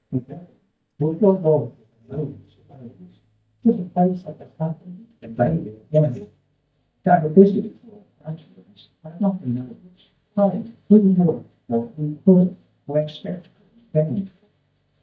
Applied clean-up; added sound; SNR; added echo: neural mask model DeepFilterNet 3.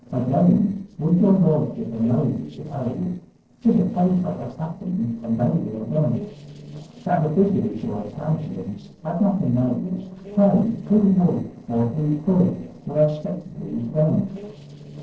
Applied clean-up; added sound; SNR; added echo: neural separator model SepFormer DNS4.